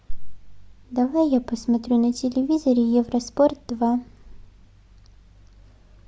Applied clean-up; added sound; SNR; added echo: none; none; none; none.